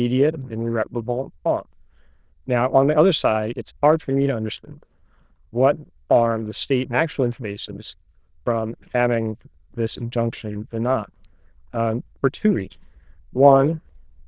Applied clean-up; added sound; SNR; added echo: neural diffusion model UNIVERSE++.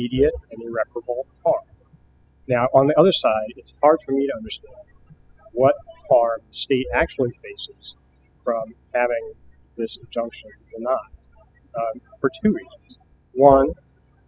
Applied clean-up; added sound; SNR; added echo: classical method spectral subtraction.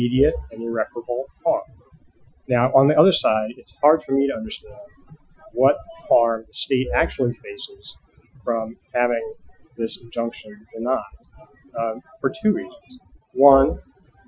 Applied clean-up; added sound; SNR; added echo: classical method Wiener filter.